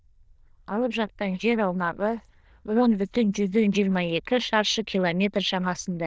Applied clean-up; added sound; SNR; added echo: neural diffusion model UNIVERSE++.